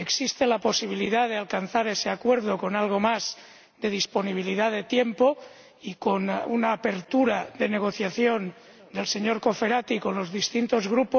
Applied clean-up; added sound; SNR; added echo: none; none; none; none.